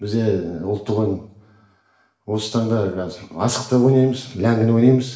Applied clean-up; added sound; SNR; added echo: none; none; none; reverberation time 0.7 s.